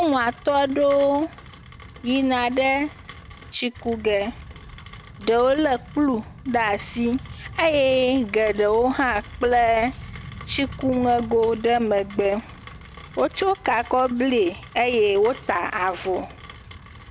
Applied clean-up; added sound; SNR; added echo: none; Rain; 17 dB; none.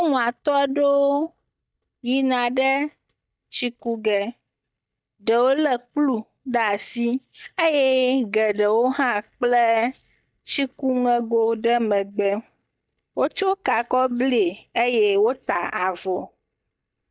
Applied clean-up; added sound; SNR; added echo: neural mask model DeepFilterNet 3.